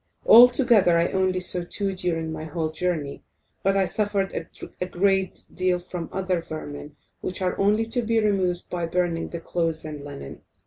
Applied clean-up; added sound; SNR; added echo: none; none; none; none.